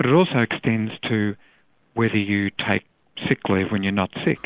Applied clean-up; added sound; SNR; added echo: none; none; none; none.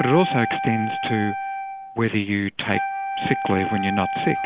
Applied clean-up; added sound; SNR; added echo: none; Wind instrument, woodwind instrument; 4 dB; none.